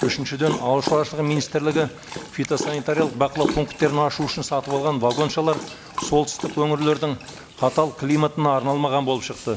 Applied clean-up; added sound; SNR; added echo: none; Dog; 11 dB; none.